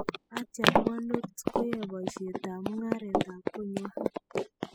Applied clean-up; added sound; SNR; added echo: classical method spectral subtraction.